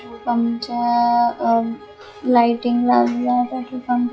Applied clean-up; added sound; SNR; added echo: classical method log-MMSE.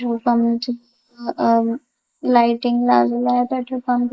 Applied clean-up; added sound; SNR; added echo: neural mask model Resemble Enhance denoiser.